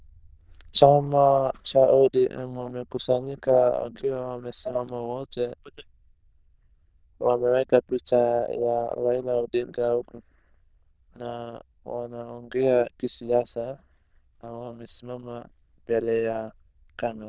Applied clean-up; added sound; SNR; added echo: neural diffusion model UNIVERSE++.